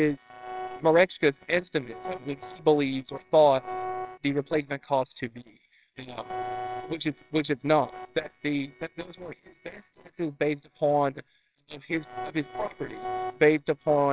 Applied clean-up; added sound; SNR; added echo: neural separator model SepFormer WHAMR!.